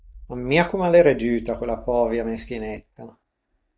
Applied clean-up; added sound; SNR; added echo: neural mask model DeepFilterNet 3.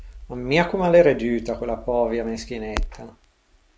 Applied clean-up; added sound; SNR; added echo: none; Crackle; 13 dB; none.